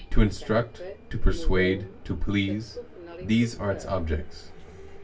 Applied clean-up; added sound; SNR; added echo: none; Subway, metro, underground; 16 dB; reverberation time 0.2 s.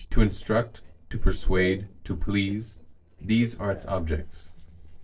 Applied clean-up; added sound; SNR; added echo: neural separator model SepFormer DNS4.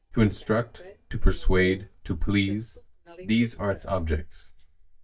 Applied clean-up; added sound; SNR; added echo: neural mask model DeepFilterNet 3.